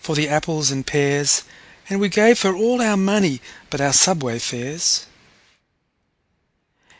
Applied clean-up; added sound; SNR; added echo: none; none; none; none.